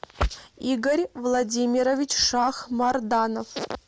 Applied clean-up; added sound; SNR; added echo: none; none; none; none.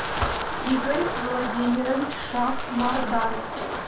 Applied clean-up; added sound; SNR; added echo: none; Wind; 4 dB; reverberation time 0.3 s.